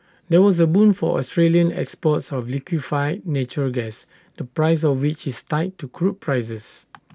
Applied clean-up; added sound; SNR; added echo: none; none; none; none.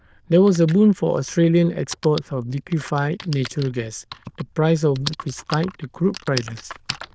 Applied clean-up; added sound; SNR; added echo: neural diffusion model UNIVERSE++.